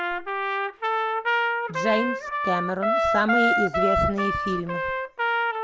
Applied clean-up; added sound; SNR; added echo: none; Trumpet; -4 dB; none.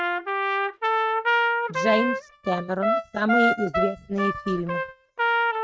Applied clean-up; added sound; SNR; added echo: neural mask model RNNoise.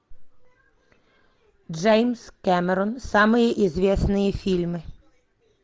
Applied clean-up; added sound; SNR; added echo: none; none; none; none.